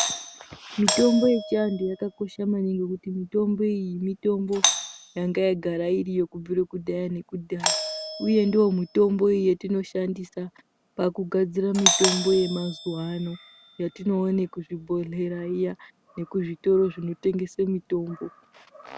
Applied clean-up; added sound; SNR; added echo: none; Doorbell; 8 dB; none.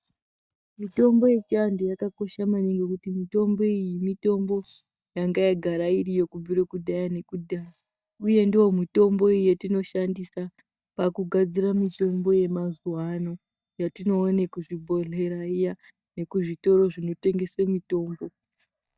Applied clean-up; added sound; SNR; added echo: neural mask model DeepFilterNet 3.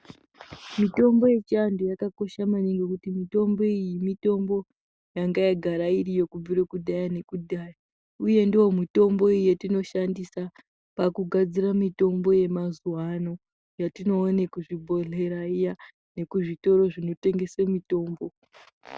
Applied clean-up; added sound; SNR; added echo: none; none; none; none.